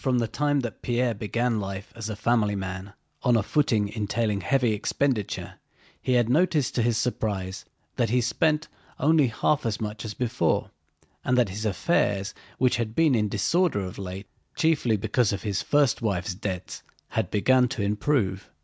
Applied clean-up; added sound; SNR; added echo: none; none; none; none.